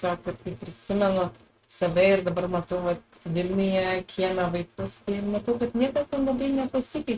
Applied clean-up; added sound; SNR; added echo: neural mask model RNNoise.